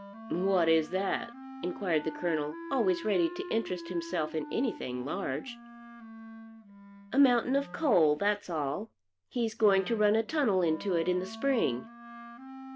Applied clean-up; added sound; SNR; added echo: none; Wind instrument, woodwind instrument; 14 dB; none.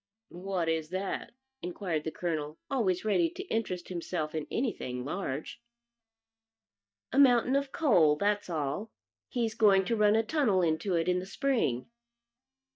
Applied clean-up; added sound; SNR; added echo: neural mask model DeepFilterNet 3.